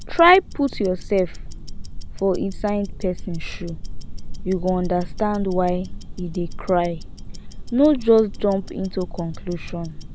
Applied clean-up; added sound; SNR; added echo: none; Tick-tock; 7 dB; none.